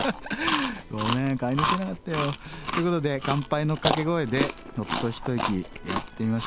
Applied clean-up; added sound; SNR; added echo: none; Chewing, mastication; 2 dB; none.